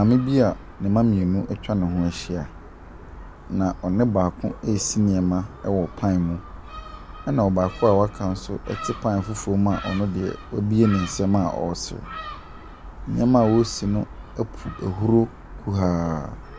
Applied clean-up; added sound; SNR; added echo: none; Gull, seagull; 15 dB; none.